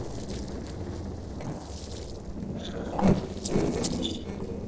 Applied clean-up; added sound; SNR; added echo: neural separator model SepFormer DNS4.